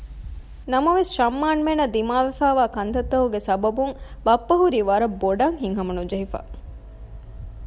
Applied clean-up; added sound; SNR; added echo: none; none; none; none.